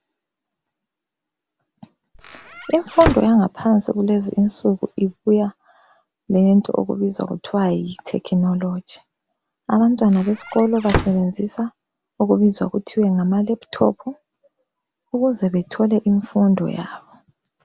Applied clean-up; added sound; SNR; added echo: none; Squeak / Slam / Wood; 6 dB; none.